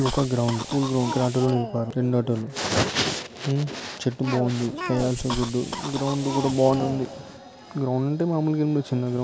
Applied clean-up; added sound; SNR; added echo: none; Cough; 11 dB; none.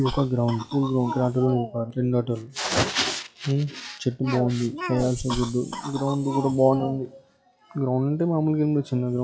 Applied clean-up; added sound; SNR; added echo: classical method log-MMSE.